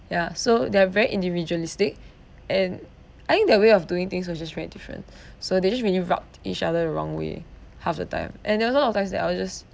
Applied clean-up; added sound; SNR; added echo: none; none; none; none.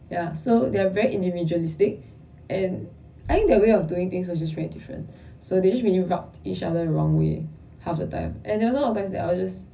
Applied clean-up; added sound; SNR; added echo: none; Bass drum; 19 dB; reverberation time 0.4 s.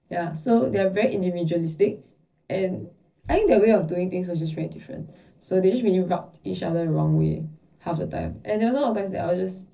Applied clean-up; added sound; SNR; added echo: neural separator model SepFormer DNS4.